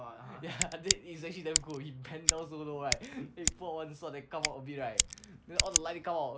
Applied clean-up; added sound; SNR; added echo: none; Scissors; -5 dB; none.